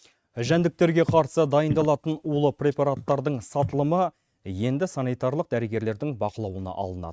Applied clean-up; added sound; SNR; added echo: neural mask model RNNoise.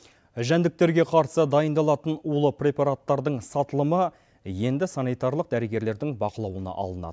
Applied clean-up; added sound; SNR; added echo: none; none; none; none.